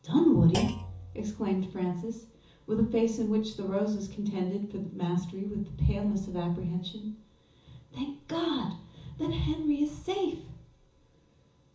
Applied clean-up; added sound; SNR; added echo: none; Thump, thud; 12 dB; reverberation time 0.7 s.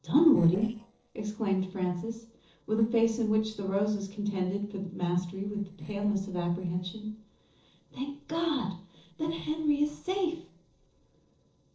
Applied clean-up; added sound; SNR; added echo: neural separator model SepFormer DNS4.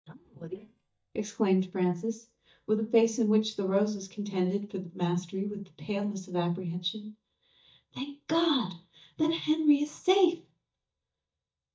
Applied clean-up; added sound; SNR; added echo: neural mask model DeepFilterNet 3.